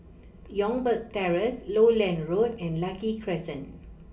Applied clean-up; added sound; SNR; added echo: none; none; none; reverberation time 0.3 s.